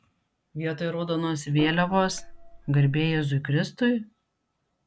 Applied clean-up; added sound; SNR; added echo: none; Gong; 15 dB; none.